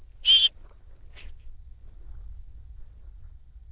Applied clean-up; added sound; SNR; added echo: neural diffusion model UNIVERSE++.